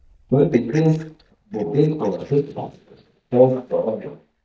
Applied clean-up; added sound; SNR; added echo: neural mask model DeepFilterNet 3.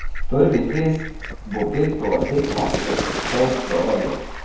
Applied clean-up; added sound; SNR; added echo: none; Fowl; 5 dB; reverberation time 0.9 s.